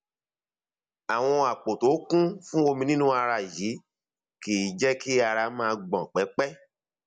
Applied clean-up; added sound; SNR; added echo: none; none; none; none.